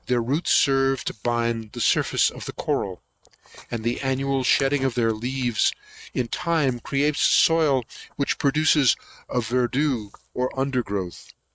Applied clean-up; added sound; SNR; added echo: neural mask model RNNoise.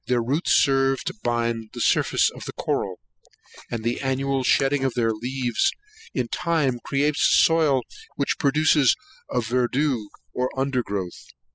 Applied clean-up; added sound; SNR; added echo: classical method spectral subtraction.